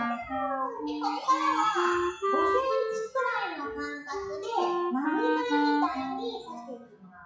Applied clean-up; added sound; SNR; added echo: classical method WPE with log-MMSE.